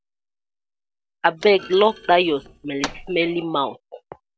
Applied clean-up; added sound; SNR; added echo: none; Thump, thud; 18 dB; none.